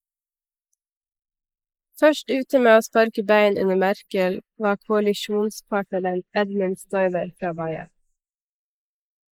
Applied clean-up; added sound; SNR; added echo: neural mask model Resemble Enhance denoiser.